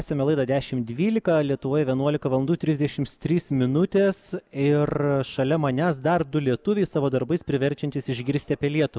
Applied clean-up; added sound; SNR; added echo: none; none; none; none.